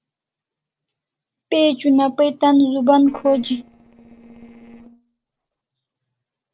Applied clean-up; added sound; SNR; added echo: neural separator model SepFormer DNS4.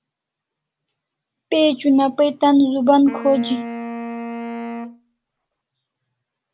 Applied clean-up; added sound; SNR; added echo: none; Wind instrument, woodwind instrument; 11 dB; none.